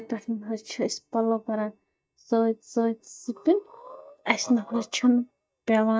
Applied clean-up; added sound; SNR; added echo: neural mask model DeepFilterNet 3.